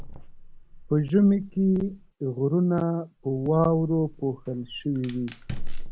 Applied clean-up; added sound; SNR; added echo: none; Fire; 9 dB; none.